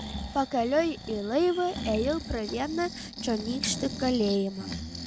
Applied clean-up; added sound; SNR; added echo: none; Breathing; 9 dB; none.